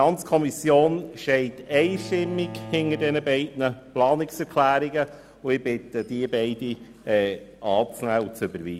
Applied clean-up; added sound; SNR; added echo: none; Bowed string instrument; 17 dB; none.